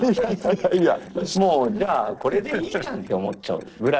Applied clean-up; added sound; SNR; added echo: neural separator model SepFormer DNS4.